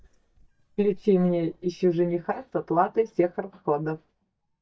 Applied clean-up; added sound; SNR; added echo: neural mask model DeepFilterNet 3.